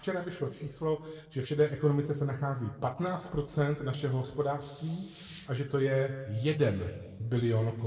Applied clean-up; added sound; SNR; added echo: neural separator model SepFormer DNS4.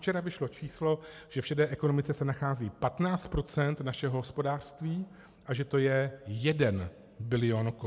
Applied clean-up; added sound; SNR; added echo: none; none; none; none.